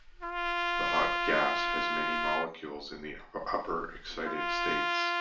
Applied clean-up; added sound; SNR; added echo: none; Trumpet; -3 dB; reverberation time 0.4 s.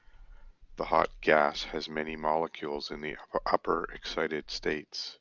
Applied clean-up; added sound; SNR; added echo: none; none; none; none.